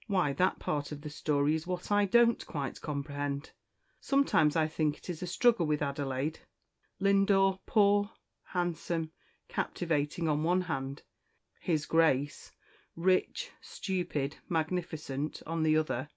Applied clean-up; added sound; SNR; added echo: none; none; none; none.